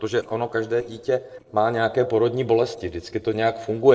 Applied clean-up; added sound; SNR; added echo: neural separator model SepFormer DNS4.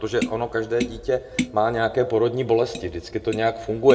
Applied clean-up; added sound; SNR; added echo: none; Tap; 11 dB; reverberation time 0.7 s.